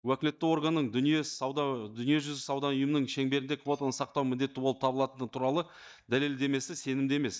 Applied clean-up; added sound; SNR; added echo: neural mask model DeepFilterNet 3.